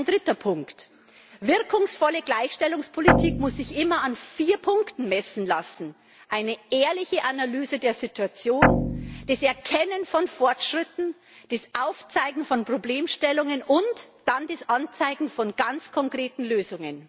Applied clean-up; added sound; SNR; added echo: none; Guitar; -2 dB; none.